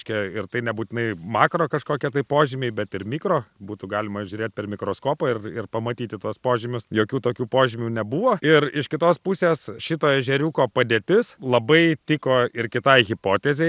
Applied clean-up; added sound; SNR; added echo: none; none; none; none.